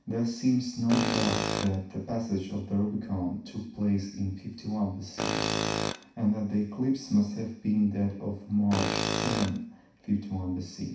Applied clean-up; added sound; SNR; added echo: none; Tools; 2 dB; reverberation time 0.6 s.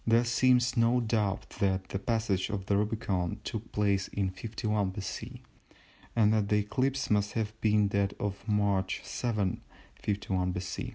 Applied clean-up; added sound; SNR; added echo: none; none; none; none.